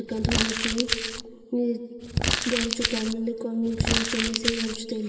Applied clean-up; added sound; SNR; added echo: none; Crumpling, crinkling; -1 dB; reverberation time 2.5 s.